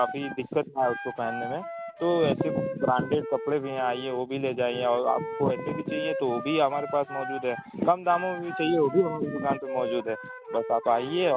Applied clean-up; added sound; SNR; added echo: none; Wind instrument, woodwind instrument; 9 dB; none.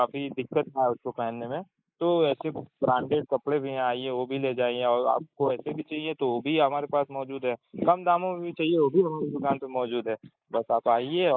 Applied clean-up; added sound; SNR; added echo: neural mask model Resemble Enhance denoiser.